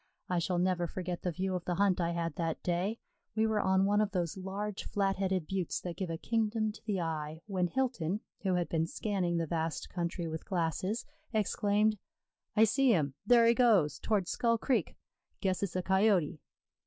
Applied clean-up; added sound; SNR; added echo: none; none; none; none.